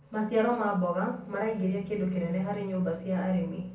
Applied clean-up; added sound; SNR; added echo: none; Livestock, farm animals, working animals; 20 dB; reverberation time 0.3 s.